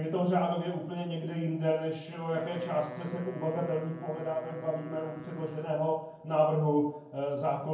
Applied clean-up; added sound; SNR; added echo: none; Wind instrument, woodwind instrument; 19 dB; reverberation time 0.9 s.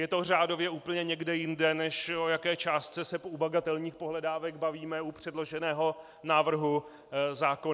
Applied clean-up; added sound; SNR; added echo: none; none; none; none.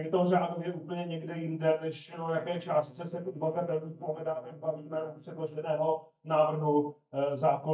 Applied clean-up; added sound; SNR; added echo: neural mask model DeepFilterNet 3.